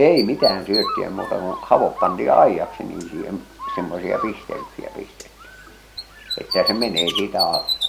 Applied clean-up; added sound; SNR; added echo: none; Bird; 7 dB; none.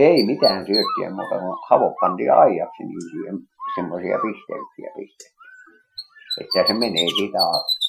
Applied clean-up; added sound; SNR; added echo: classical method Wiener filter.